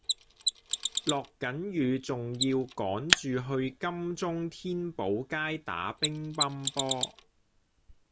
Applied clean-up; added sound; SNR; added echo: none; Mechanisms; 3 dB; none.